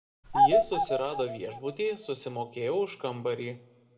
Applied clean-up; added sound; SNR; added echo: none; Bird vocalization, bird call, bird song; -4 dB; reverberation time 1.6 s.